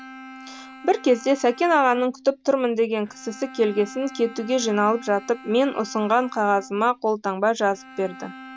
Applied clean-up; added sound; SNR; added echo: none; Bowed string instrument; 20 dB; none.